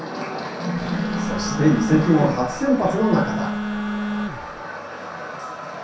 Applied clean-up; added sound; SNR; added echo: none; Telephone; 5 dB; reverberation time 0.6 s.